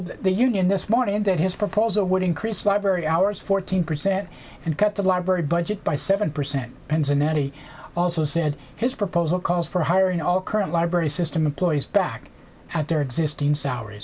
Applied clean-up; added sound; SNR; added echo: none; none; none; none.